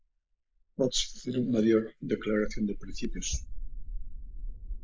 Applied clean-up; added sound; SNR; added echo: neural mask model Resemble Enhance denoiser.